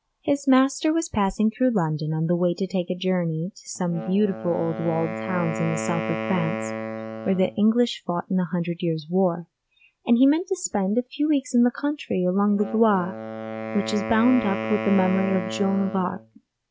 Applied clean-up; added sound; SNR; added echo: none; Wind instrument, woodwind instrument; 10 dB; none.